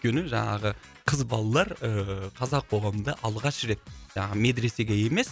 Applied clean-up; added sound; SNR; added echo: none; none; none; none.